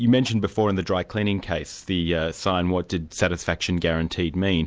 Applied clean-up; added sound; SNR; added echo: none; none; none; none.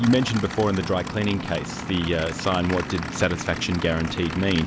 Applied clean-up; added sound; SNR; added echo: none; Idling / Aircraft; 8 dB; none.